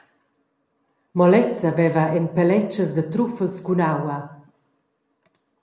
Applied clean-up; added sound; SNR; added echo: none; none; none; none.